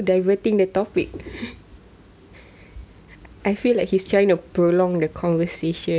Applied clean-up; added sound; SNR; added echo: none; none; none; none.